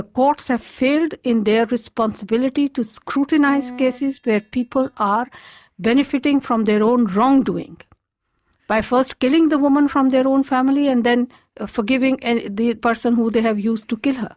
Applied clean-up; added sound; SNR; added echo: neural mask model DeepFilterNet 3.